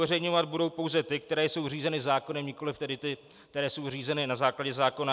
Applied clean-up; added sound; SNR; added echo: none; none; none; none.